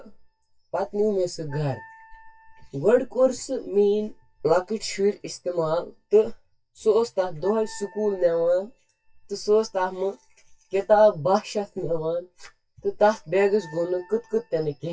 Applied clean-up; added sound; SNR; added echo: classical method WPE with log-MMSE.